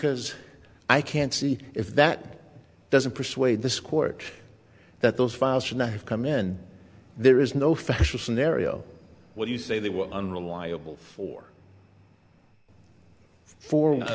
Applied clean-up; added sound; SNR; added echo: none; none; none; none.